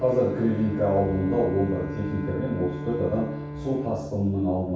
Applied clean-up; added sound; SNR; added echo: none; Bowed string instrument; 9 dB; reverberation time 0.7 s.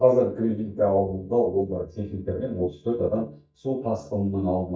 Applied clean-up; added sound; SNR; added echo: neural mask model DeepFilterNet 3.